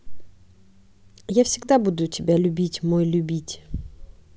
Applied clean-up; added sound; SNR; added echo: none; none; none; none.